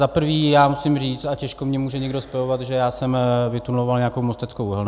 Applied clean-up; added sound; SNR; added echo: none; none; none; none.